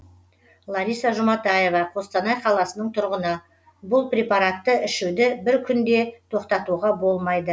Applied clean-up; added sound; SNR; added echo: none; none; none; none.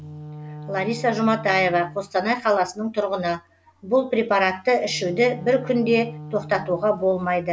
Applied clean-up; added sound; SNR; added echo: none; Wind instrument, woodwind instrument; 16 dB; none.